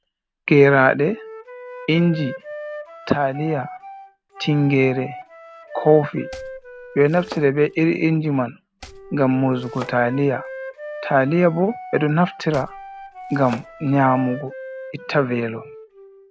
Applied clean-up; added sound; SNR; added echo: none; Domestic sounds, home sounds + Wind instrument, woodwind instrument; 16 dB; none.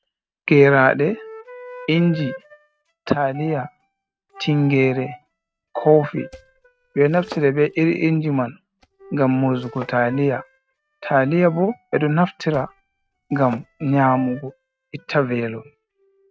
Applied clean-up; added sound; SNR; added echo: neural mask model RNNoise.